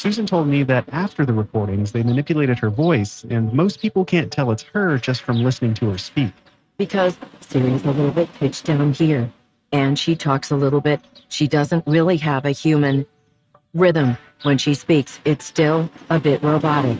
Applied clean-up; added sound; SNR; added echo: neural mask model RNNoise.